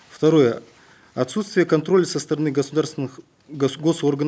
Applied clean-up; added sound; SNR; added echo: none; none; none; none.